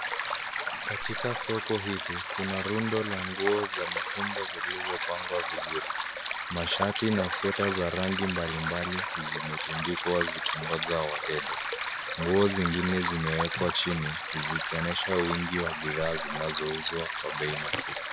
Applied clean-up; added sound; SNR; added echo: none; Stream; -2 dB; none.